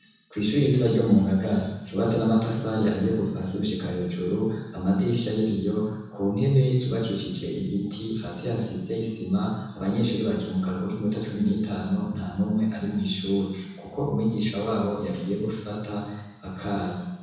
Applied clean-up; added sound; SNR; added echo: none; none; none; reverberation time 1.1 s.